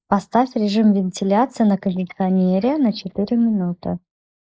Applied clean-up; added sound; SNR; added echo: neural mask model Resemble Enhance denoiser.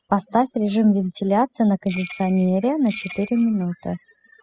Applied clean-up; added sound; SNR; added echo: classical method spectral subtraction.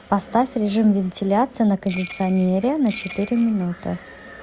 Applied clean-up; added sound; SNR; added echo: none; Bell; -2 dB; none.